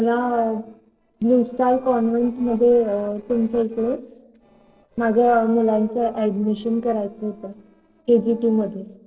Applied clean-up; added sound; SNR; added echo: neural separator model SepFormer DNS4.